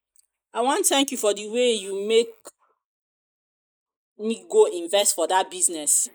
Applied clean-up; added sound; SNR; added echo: neural mask model Resemble Enhance denoiser.